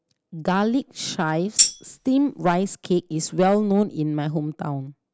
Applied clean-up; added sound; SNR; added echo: none; Tambourine; 1 dB; none.